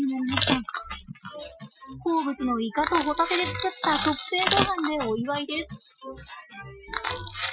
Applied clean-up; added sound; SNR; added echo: classical method Wiener filter.